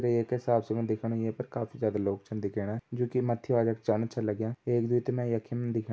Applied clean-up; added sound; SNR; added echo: none; none; none; none.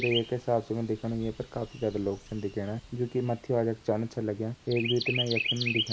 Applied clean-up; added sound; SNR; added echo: none; Chirp, tweet; 7 dB; none.